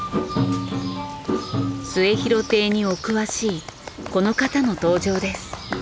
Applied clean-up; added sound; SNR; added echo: none; Bird; 16 dB; none.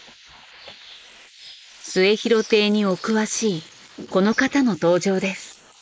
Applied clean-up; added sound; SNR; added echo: neural mask model Resemble Enhance denoiser.